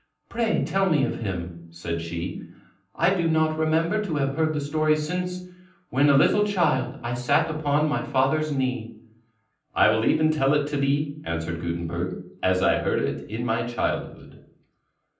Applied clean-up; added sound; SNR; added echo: none; none; none; reverberation time 0.6 s.